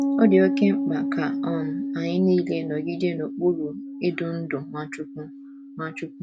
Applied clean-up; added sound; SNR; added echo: none; Piano; 3 dB; none.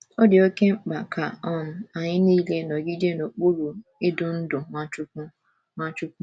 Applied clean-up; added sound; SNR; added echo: none; none; none; none.